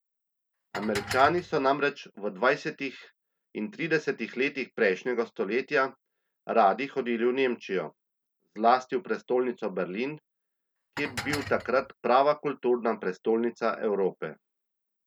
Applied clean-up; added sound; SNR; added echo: none; Dishes, pots, and pans; 10 dB; none.